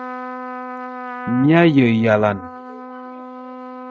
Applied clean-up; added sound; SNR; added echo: neural mask model RNNoise.